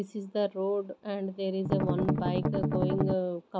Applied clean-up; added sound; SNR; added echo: none; Strum; -3 dB; none.